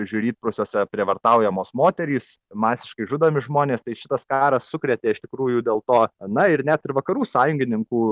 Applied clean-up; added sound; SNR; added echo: none; none; none; none.